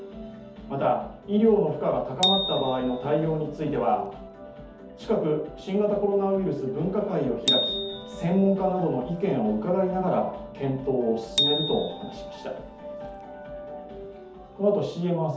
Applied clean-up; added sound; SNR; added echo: none; Bicycle bell; 5 dB; reverberation time 0.6 s.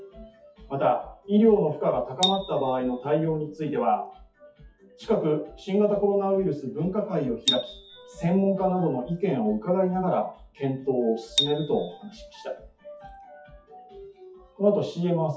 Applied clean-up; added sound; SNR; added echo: classical method WPE with log-MMSE.